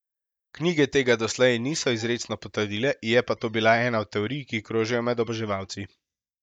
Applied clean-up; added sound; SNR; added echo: neural mask model DeepFilterNet 3.